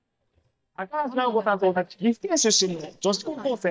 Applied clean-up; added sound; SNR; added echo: neural mask model DeepFilterNet 3.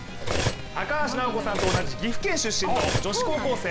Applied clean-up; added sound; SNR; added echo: none; Gull, seagull / Fowl + Cutlery, silverware; 1 dB; none.